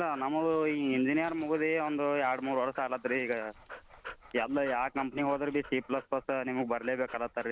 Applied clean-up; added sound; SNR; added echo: none; Dog; 19 dB; none.